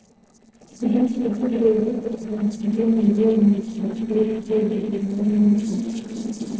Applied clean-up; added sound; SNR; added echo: neural separator model SepFormer DNS4.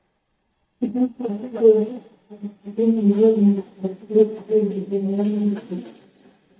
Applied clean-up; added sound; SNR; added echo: neural mask model DeepFilterNet 3.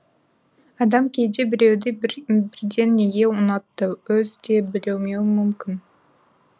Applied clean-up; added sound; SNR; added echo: none; none; none; none.